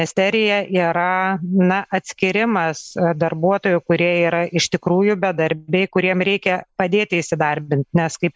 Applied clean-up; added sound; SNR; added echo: neural mask model Resemble Enhance denoiser.